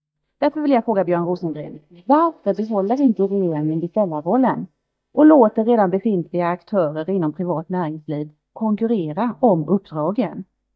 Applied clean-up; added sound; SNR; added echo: neural mask model DeepFilterNet 3.